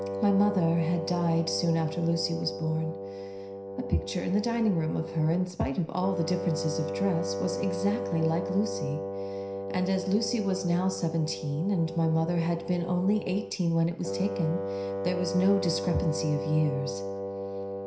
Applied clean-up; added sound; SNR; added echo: none; Wind instrument, woodwind instrument; 6 dB; reverberation time 0.5 s.